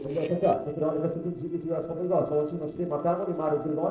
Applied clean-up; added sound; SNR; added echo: neural separator model SepFormer DNS4.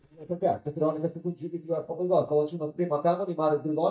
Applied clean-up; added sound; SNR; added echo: neural mask model DeepFilterNet 3.